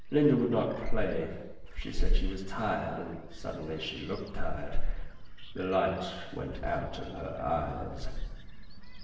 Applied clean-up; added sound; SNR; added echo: neural separator model SepFormer DNS4.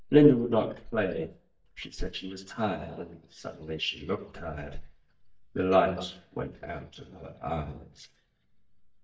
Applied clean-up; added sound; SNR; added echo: neural mask model DeepFilterNet 3.